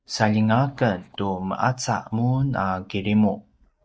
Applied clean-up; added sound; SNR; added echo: neural mask model DeepFilterNet 3.